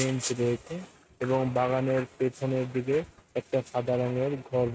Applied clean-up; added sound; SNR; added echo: neural mask model RNNoise.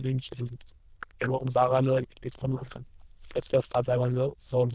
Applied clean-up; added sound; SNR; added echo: neural diffusion model UNIVERSE++.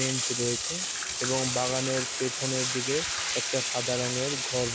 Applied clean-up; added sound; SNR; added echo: none; Bathtub (filling or washing); -1 dB; none.